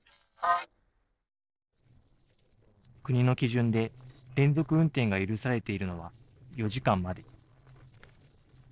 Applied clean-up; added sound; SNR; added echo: neural separator model SepFormer DNS4.